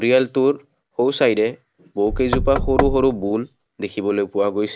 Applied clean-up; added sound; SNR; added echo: none; Knock / Wood; 4 dB; none.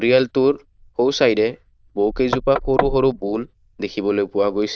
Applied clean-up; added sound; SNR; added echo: neural diffusion model UNIVERSE++.